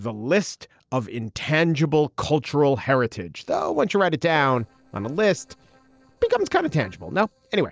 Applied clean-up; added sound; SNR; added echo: neural separator model SepFormer DNS4.